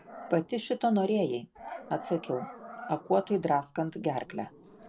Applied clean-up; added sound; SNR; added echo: none; Growling; 16 dB; none.